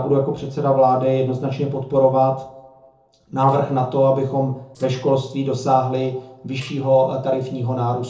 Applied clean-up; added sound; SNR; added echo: neural separator model SepFormer DNS4.